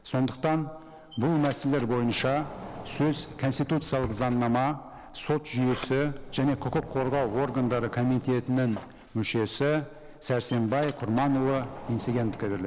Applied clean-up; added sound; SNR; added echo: none; Sliding door; 15 dB; none.